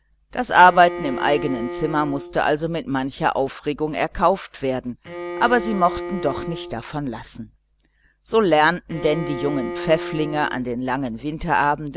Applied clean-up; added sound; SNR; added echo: none; Bowed string instrument; 10 dB; none.